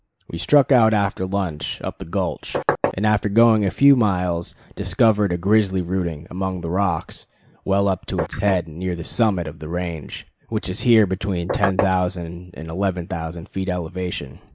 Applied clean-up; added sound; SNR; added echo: neural mask model Resemble Enhance denoiser.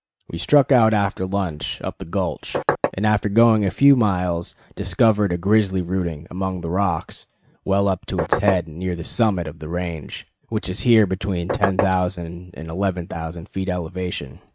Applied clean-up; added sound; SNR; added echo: neural mask model RNNoise.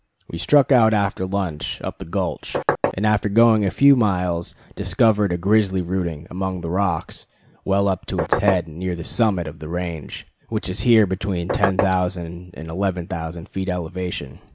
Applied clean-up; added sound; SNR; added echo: none; Knock; 0 dB; none.